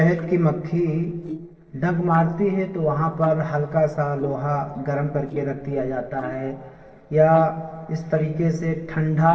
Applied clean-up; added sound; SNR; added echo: neural separator model SepFormer DNS4.